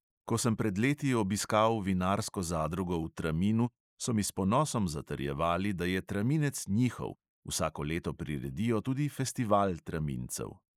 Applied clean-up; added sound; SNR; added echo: neural mask model Resemble Enhance denoiser.